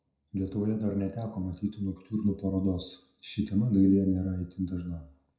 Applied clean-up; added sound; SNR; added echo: none; none; none; reverberation time 0.5 s.